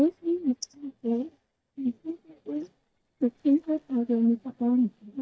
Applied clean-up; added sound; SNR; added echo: neural mask model DeepFilterNet 3.